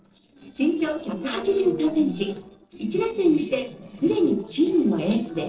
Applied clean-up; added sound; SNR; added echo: neural separator model SepFormer DNS4.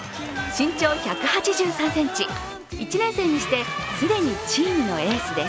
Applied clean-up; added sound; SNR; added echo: none; none; none; none.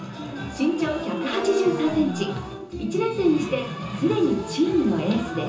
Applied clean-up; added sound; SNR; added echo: none; Wind instrument, woodwind instrument; 10 dB; reverberation time 0.6 s.